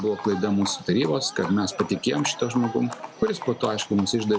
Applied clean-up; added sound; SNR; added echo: none; Livestock, farm animals, working animals; 13 dB; none.